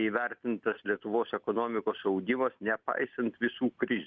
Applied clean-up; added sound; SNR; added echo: none; none; none; none.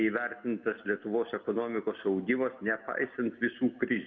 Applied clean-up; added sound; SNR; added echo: none; none; none; reverberation time 1.0 s.